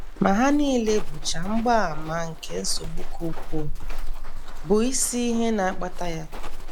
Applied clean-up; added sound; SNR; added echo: none; Walk, footsteps; -1 dB; none.